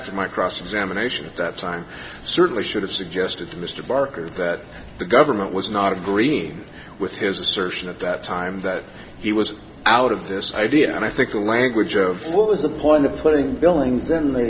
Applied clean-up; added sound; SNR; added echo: none; none; none; none.